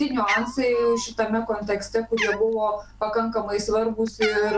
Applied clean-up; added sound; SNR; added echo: none; Cat; 10 dB; none.